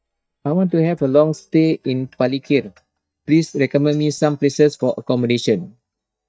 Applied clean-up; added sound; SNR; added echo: neural mask model DeepFilterNet 3.